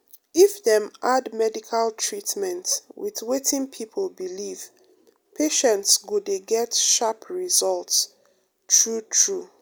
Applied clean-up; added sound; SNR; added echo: none; none; none; none.